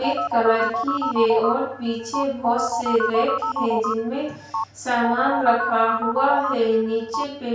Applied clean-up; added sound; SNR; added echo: none; Telephone; 4 dB; reverberation time 0.5 s.